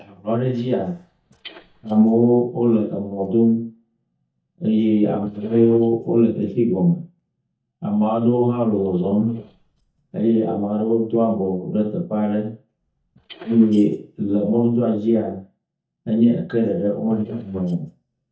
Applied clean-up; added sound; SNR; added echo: neural mask model DeepFilterNet 3.